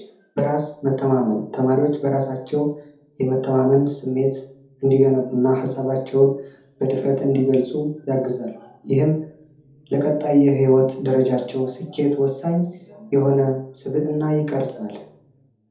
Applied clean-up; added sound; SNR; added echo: none; none; none; reverberation time 0.6 s.